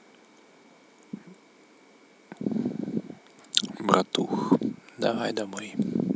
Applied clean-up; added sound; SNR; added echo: none; none; none; none.